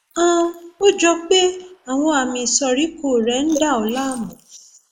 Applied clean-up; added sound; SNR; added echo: neural mask model Resemble Enhance denoiser.